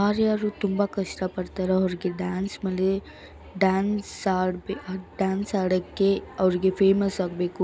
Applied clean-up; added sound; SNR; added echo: none; none; none; none.